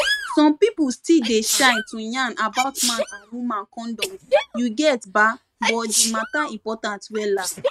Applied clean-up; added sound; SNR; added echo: neural mask model RNNoise.